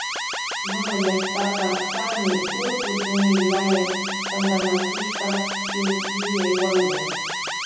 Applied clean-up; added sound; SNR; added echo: none; Alarm; 3 dB; reverberation time 1.3 s.